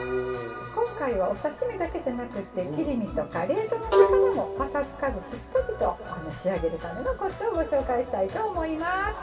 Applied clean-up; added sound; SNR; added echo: none; Bowed string instrument; -1 dB; reverberation time 1.8 s.